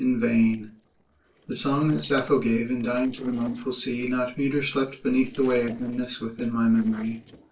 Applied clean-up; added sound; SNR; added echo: neural separator model SepFormer DNS4.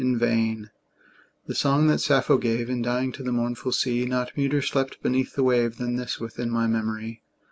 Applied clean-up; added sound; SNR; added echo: none; none; none; none.